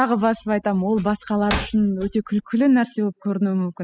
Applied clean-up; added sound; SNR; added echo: classical method spectral subtraction.